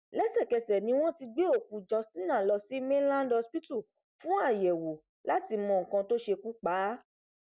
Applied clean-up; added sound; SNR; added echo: none; none; none; none.